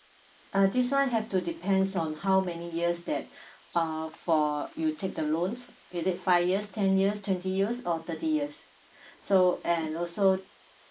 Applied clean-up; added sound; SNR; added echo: neural mask model Resemble Enhance denoiser.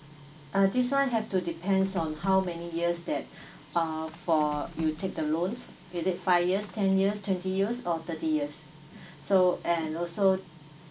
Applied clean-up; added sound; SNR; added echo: none; Printer; 18 dB; none.